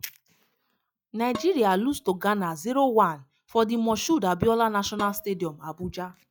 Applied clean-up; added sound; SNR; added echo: classical method log-MMSE.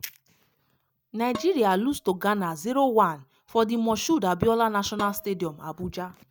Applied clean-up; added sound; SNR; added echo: none; Dishes, pots, and pans; 17 dB; none.